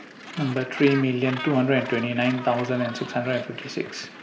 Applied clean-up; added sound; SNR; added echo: none; Gull, seagull; 13 dB; none.